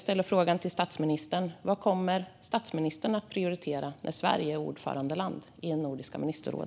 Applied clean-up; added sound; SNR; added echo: none; none; none; none.